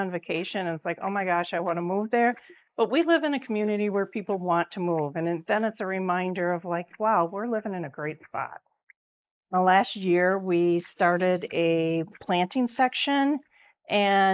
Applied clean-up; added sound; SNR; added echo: neural mask model Resemble Enhance denoiser.